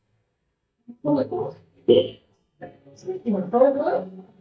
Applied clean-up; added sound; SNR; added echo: neural mask model DeepFilterNet 3.